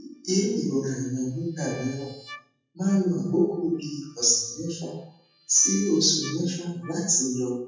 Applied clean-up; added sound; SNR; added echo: classical method WPE with log-MMSE.